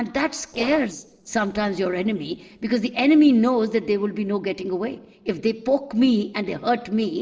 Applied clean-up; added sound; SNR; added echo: neural separator model SepFormer DNS4.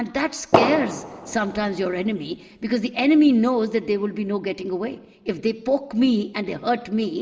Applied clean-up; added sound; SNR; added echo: none; Fireworks; 2 dB; reverberation time 2.1 s.